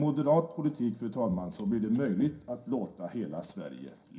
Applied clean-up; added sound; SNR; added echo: none; none; none; reverberation time 0.3 s.